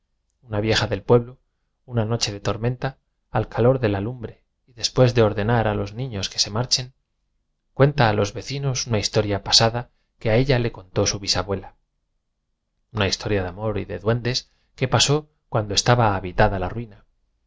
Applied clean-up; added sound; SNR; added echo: none; none; none; none.